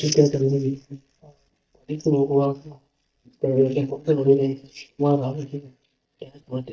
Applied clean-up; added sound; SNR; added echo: neural mask model DeepFilterNet 3.